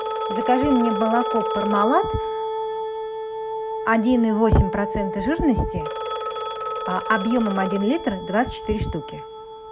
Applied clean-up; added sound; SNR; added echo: none; Telephone + Wind instrument, woodwind instrument; 4 dB; none.